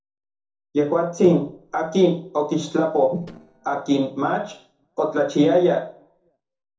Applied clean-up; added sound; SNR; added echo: neural separator model SepFormer DNS4.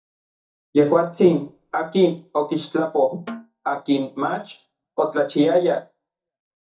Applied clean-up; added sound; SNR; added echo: neural mask model DeepFilterNet 3.